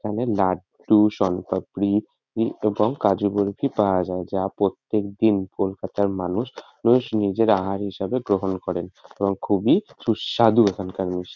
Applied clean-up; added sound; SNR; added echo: none; none; none; none.